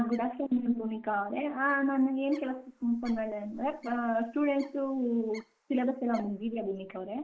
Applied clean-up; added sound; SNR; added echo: neural mask model Resemble Enhance denoiser.